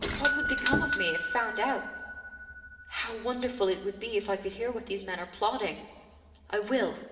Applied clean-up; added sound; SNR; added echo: none; Doorbell; 3 dB; reverberation time 2.5 s.